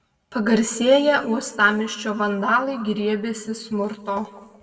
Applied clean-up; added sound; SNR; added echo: none; none; none; reverberation time 1.4 s.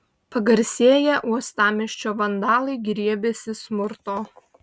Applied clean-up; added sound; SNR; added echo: none; none; none; none.